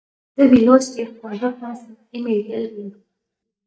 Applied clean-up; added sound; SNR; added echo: neural mask model DeepFilterNet 3.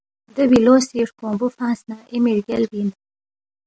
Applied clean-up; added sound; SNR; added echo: none; none; none; none.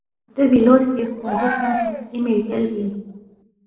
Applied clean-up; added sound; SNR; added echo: neural separator model SepFormer DNS4.